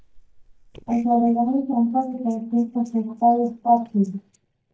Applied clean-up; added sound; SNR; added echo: neural mask model DeepFilterNet 3.